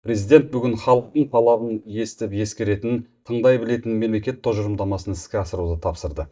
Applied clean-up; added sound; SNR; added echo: neural mask model DeepFilterNet 3.